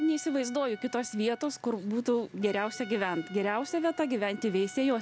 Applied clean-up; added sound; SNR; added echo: none; Trumpet; 19 dB; none.